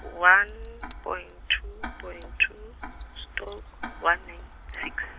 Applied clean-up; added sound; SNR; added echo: none; Fire + Tick-tock; 13 dB; none.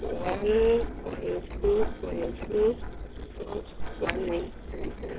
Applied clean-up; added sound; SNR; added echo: neural separator model SepFormer DNS4.